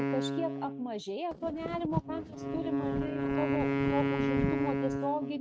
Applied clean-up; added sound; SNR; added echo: neural mask model RNNoise.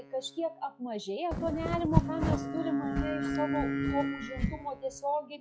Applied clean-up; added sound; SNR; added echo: classical method log-MMSE.